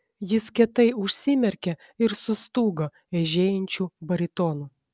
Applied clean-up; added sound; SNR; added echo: none; none; none; none.